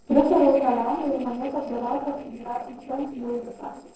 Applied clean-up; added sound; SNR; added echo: neural separator model SepFormer DNS4.